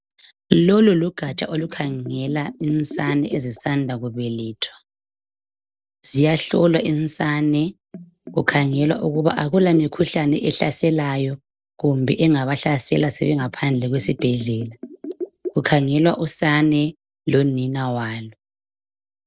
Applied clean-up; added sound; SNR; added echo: neural separator model SepFormer DNS4.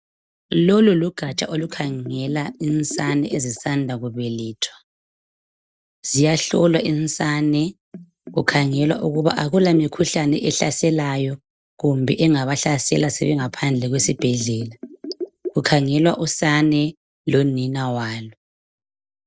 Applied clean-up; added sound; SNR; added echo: neural mask model DeepFilterNet 3.